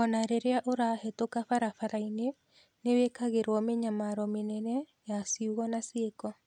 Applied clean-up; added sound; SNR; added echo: none; none; none; none.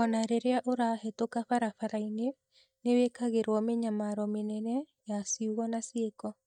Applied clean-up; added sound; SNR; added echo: neural mask model DeepFilterNet 3.